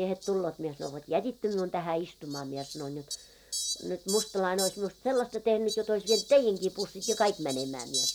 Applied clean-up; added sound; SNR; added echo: none; Fowl; 9 dB; none.